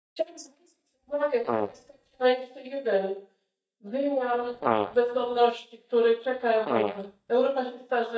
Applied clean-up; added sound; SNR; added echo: neural mask model DeepFilterNet 3.